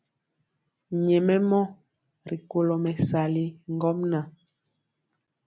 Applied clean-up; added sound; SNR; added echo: none; none; none; none.